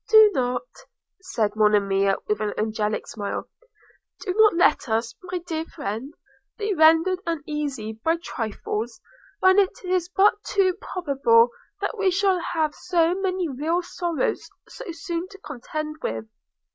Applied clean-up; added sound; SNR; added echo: none; none; none; none.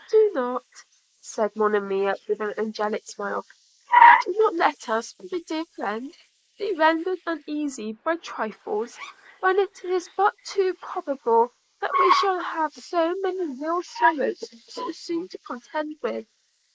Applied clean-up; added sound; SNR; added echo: neural mask model Resemble Enhance denoiser.